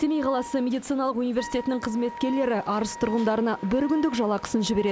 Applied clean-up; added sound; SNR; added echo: none; Wind instrument, woodwind instrument; 15 dB; none.